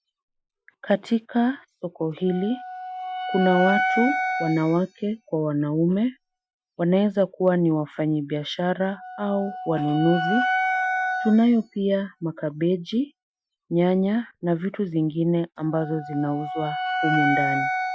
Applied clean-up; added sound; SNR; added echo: classical method Wiener filter.